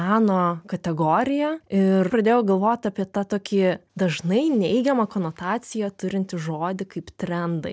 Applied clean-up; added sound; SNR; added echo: none; none; none; none.